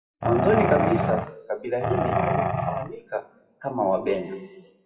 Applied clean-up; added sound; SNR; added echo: classical method WPE with log-MMSE.